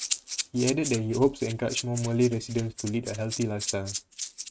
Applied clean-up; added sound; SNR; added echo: neural mask model RNNoise.